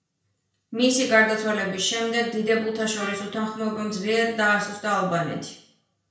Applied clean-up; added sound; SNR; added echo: none; Trumpet; 15 dB; reverberation time 0.5 s.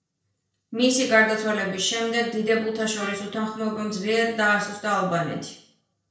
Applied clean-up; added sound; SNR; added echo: neural separator model SepFormer DNS4.